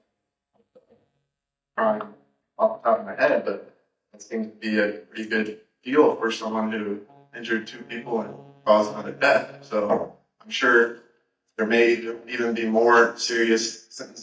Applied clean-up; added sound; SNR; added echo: neural mask model DeepFilterNet 3.